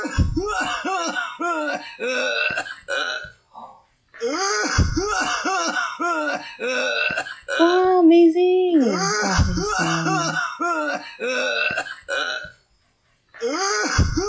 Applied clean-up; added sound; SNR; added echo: classical method log-MMSE.